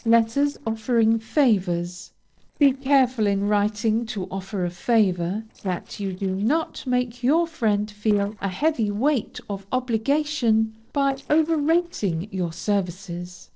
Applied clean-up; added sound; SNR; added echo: neural separator model SepFormer DNS4.